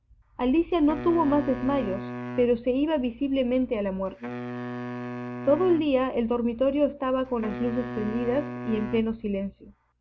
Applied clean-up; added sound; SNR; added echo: none; Wind instrument, woodwind instrument; 11 dB; none.